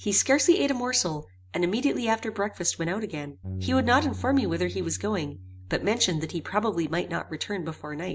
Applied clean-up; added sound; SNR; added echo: none; Bass guitar; 14 dB; none.